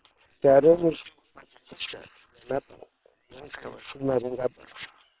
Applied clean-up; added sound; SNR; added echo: neural separator model SepFormer WHAM!.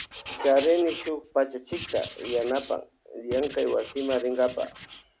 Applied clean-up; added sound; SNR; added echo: none; Writing; 15 dB; none.